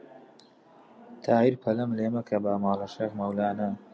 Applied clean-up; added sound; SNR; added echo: none; none; none; none.